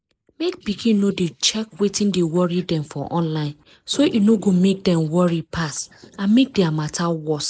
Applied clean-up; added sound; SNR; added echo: neural mask model Resemble Enhance denoiser.